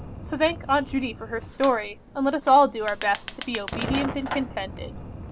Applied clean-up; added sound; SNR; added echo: none; Fire; 11 dB; none.